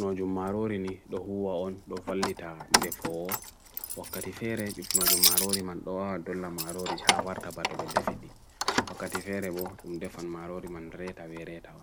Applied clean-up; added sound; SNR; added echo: none; Keys jangling; -3 dB; none.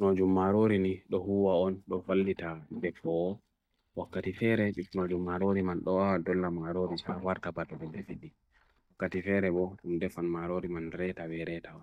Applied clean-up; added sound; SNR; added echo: neural mask model DeepFilterNet 3.